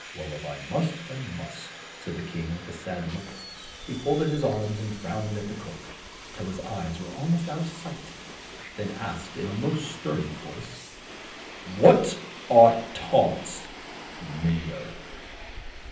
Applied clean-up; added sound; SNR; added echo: none; Subway, metro, underground; 14 dB; reverberation time 0.6 s.